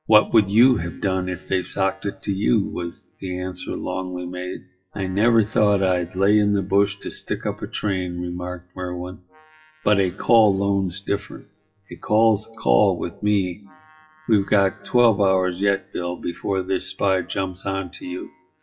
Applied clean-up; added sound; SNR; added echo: classical method WPE with log-MMSE.